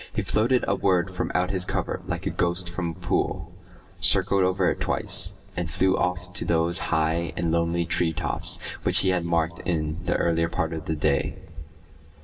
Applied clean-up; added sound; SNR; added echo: none; Run; 14 dB; reverberation time 1.4 s.